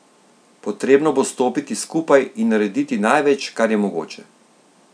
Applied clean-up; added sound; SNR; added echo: none; none; none; none.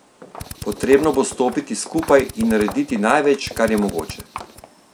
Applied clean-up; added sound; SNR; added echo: none; Drill + Walk, footsteps; 15 dB; none.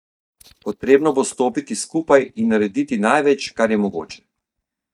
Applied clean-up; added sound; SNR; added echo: neural mask model DeepFilterNet 3.